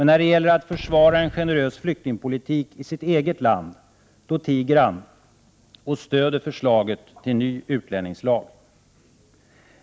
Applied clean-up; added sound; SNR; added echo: none; Gunshot, gunfire / Boom; 19 dB; none.